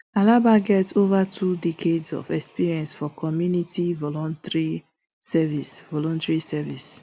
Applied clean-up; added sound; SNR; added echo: none; none; none; none.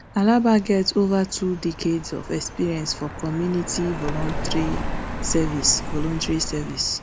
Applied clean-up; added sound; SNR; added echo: none; Car passing by; 7 dB; none.